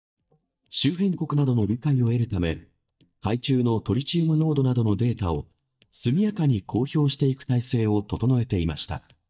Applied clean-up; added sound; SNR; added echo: neural mask model DeepFilterNet 3.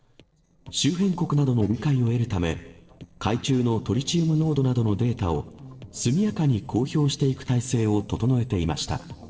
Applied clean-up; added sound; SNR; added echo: neural separator model SepFormer DNS4.